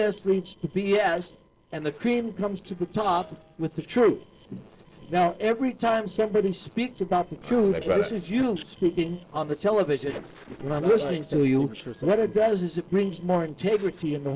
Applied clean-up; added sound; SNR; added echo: neural separator model SepFormer DNS4.